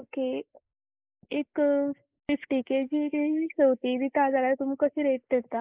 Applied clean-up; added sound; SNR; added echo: neural mask model Resemble Enhance denoiser.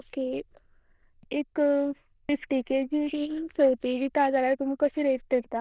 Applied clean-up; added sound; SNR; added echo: neural diffusion model UNIVERSE++.